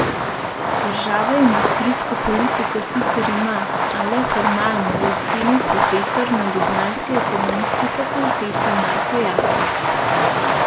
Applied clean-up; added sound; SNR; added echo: none; Fireworks; -3 dB; none.